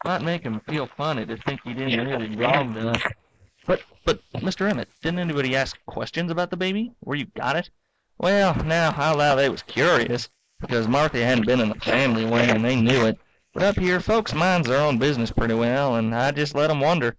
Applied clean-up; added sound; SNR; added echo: neural mask model Resemble Enhance denoiser.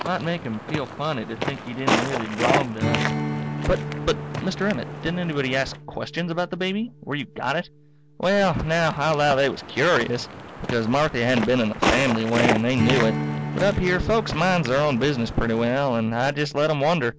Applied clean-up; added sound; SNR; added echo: none; Walk, footsteps + Strum; 5 dB; none.